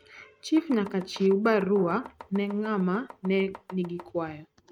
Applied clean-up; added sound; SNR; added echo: neural mask model RNNoise.